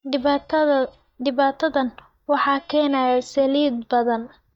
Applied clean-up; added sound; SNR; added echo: neural mask model DeepFilterNet 3.